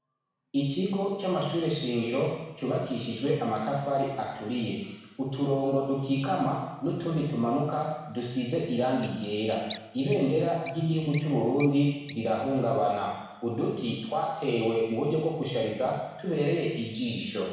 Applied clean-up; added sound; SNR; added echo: none; Bird; 1 dB; reverberation time 1.1 s.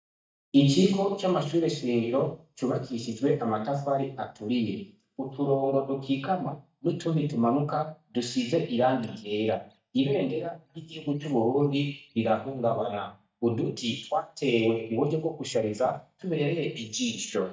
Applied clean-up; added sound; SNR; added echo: neural mask model DeepFilterNet 3.